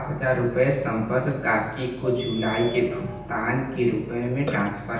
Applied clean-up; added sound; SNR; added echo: none; Burping, eructation; 12 dB; reverberation time 0.9 s.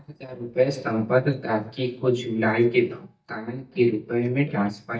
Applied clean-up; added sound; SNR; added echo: neural mask model DeepFilterNet 3.